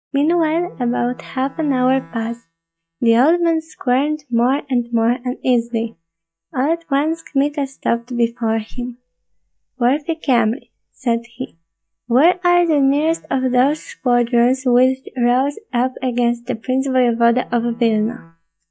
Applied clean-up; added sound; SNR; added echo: neural mask model DeepFilterNet 3.